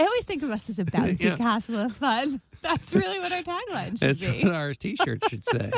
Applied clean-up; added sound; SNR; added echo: none; none; none; none.